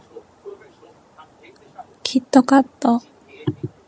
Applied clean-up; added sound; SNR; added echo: none; none; none; none.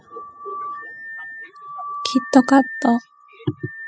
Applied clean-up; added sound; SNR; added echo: classical method spectral subtraction.